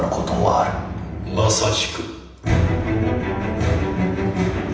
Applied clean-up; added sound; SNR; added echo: none; none; none; reverberation time 0.9 s.